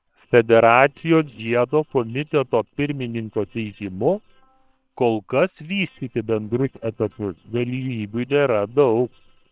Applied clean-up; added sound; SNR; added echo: neural separator model SepFormer WHAM!.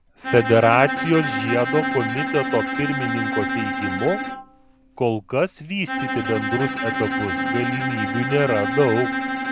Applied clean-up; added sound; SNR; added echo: none; Bowed string instrument; 3 dB; none.